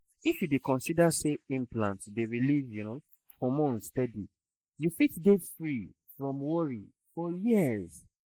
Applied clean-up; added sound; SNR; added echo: neural mask model Resemble Enhance denoiser.